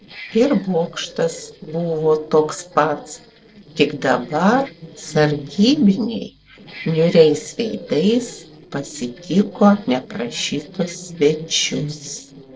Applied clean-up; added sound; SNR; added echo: neural separator model SepFormer DNS4.